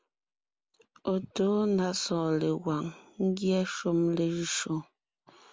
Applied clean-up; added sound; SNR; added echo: none; none; none; none.